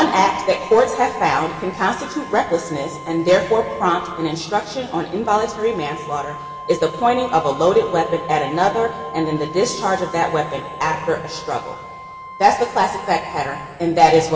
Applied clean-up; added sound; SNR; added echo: none; Wind instrument, woodwind instrument; 15 dB; reverberation time 2.7 s.